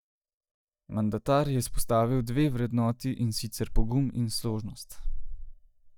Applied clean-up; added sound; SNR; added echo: neural mask model DeepFilterNet 3.